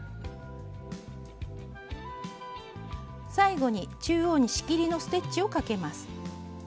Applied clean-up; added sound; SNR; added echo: none; none; none; none.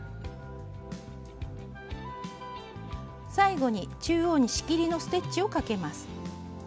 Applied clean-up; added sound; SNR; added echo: none; Organ; 19 dB; none.